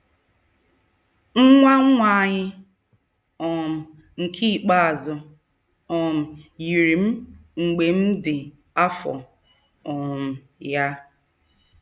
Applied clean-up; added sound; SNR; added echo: none; none; none; none.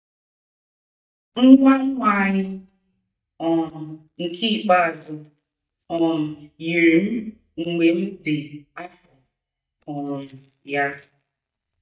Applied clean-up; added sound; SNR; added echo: neural mask model DeepFilterNet 3.